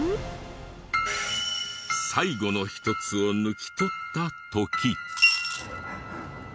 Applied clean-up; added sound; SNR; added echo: none; Coin (dropping) / Glass; -4 dB; none.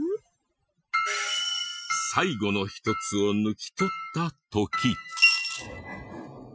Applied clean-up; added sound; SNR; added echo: classical method Wiener filter.